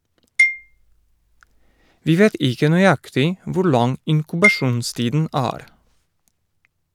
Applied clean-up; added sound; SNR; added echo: none; Marimba, xylophone; 4 dB; none.